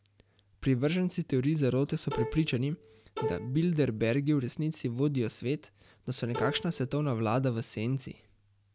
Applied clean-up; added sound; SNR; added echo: none; Bowed string instrument; 8 dB; none.